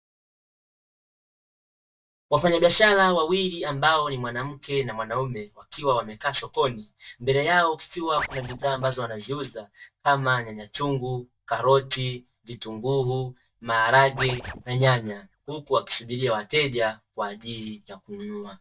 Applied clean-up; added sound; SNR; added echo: neural mask model DeepFilterNet 3.